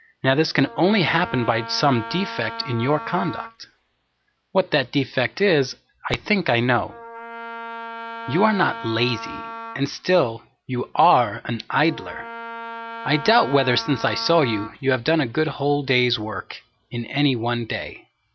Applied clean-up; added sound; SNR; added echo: none; Wind instrument, woodwind instrument; 12 dB; none.